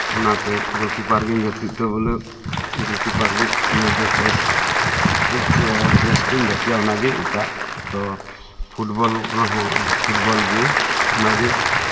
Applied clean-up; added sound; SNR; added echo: none; Applause / Crowd; -1 dB; reverberation time 1.5 s.